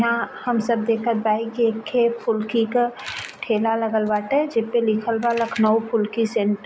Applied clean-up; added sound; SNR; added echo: none; none; none; none.